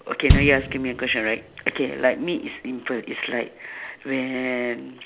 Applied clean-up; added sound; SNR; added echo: none; Bass drum; 1 dB; none.